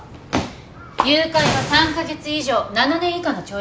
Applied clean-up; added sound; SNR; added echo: none; none; none; none.